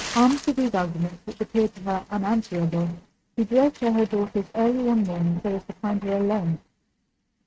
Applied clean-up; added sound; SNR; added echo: neural mask model RNNoise.